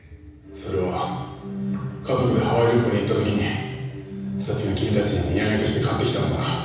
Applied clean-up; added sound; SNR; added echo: none; none; none; reverberation time 1.1 s.